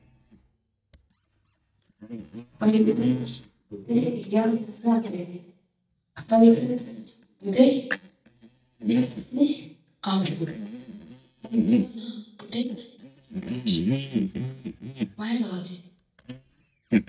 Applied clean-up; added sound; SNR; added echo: neural mask model DeepFilterNet 3.